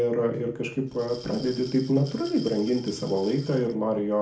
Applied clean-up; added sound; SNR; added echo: none; Glass; 20 dB; reverberation time 0.4 s.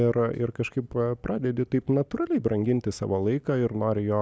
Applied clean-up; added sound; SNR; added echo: none; none; none; none.